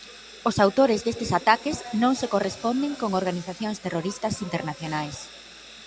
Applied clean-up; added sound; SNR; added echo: none; Sawing; 20 dB; none.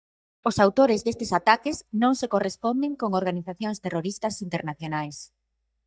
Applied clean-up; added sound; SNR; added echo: neural mask model DeepFilterNet 3.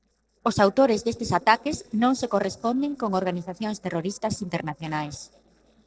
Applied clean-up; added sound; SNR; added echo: neural separator model SepFormer DNS4.